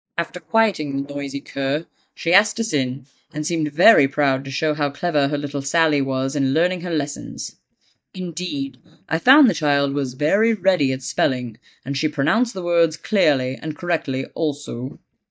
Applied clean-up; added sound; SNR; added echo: neural mask model DeepFilterNet 3.